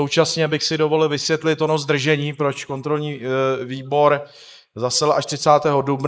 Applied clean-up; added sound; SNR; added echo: neural mask model Resemble Enhance denoiser.